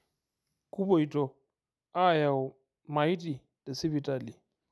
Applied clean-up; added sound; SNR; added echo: none; none; none; none.